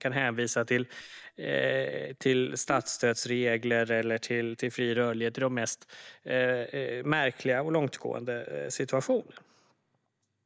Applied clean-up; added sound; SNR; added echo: neural mask model DeepFilterNet 3.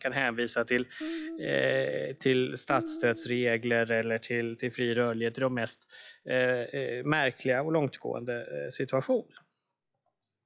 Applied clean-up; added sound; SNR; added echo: classical method log-MMSE.